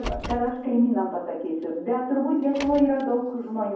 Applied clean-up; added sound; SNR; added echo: none; Car; 15 dB; reverberation time 0.9 s.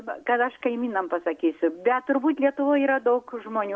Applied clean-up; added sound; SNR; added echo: none; none; none; none.